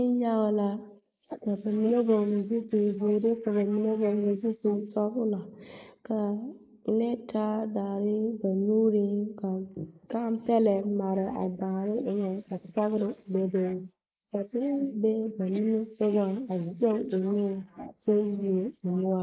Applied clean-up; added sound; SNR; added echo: neural mask model Resemble Enhance denoiser.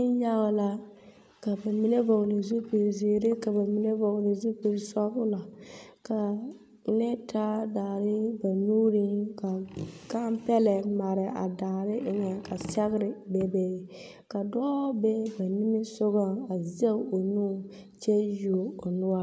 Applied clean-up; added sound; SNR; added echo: none; none; none; none.